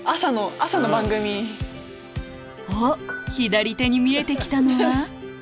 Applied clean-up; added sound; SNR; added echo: none; Piano; 17 dB; none.